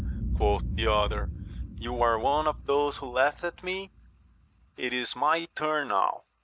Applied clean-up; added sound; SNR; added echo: none; Boom; 6 dB; none.